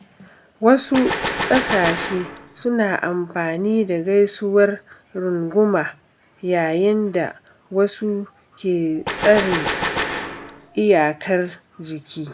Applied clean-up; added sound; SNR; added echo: none; Gunshot, gunfire; 4 dB; none.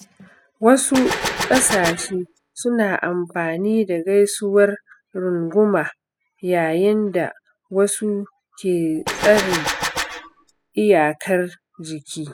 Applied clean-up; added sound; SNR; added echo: classical method spectral subtraction.